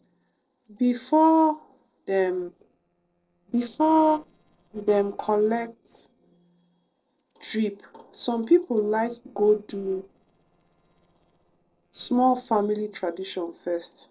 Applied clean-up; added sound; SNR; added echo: neural separator model SepFormer DNS4.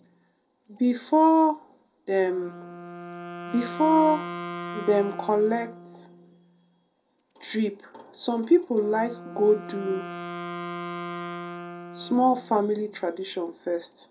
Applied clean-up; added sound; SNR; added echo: none; Wind instrument, woodwind instrument; 13 dB; reverberation time 0.2 s.